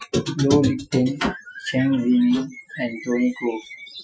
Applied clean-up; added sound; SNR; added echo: classical method Wiener filter.